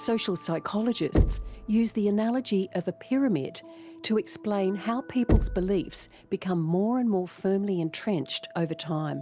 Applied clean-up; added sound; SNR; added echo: none; Knock; 3 dB; none.